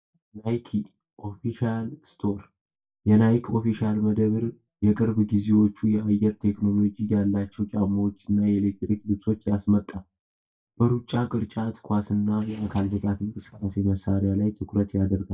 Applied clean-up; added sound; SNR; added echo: neural mask model DeepFilterNet 3.